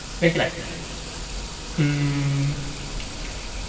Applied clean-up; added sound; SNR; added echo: none; Sink (filling or washing) / Water tap, faucet; 12 dB; reverberation time 2.4 s.